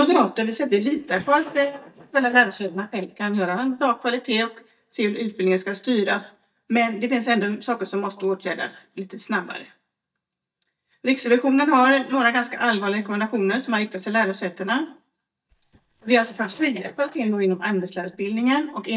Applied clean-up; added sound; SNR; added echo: neural mask model DeepFilterNet 3.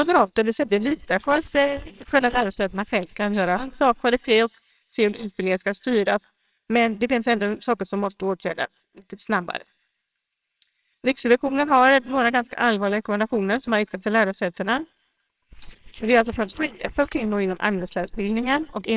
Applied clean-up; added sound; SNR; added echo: neural separator model SepFormer WHAMR!.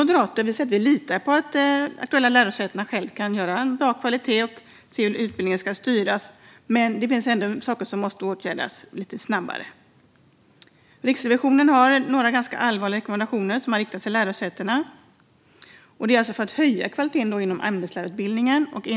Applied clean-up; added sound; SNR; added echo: none; none; none; none.